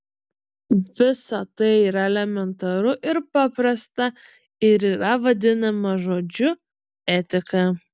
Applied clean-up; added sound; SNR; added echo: none; none; none; none.